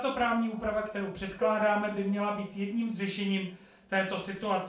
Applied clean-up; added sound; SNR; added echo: none; Cowbell; 10 dB; reverberation time 0.3 s.